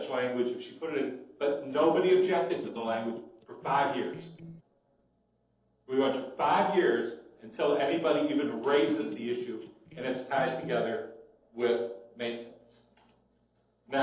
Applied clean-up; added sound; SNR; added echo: neural separator model SepFormer DNS4.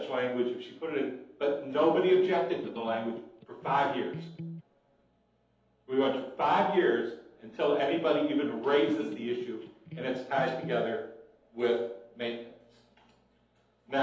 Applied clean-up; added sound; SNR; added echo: none; Electric guitar; 14 dB; reverberation time 2.2 s.